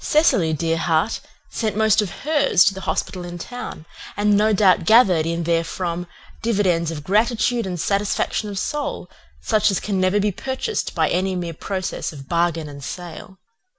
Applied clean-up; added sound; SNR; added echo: none; none; none; none.